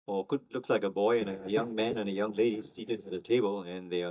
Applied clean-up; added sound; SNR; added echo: neural mask model DeepFilterNet 3.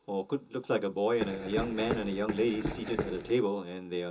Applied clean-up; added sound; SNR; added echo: none; Run; 4 dB; reverberation time 0.2 s.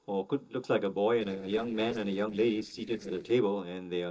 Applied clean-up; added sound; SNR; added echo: neural separator model SepFormer DNS4.